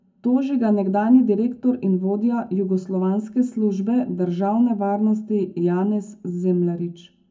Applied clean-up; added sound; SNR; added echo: none; none; none; reverberation time 0.3 s.